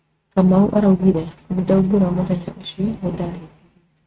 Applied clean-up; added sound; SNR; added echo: neural mask model RNNoise.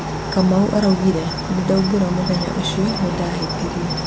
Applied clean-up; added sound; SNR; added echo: none; Cricket; 4 dB; none.